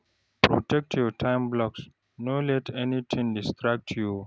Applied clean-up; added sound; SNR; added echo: none; none; none; none.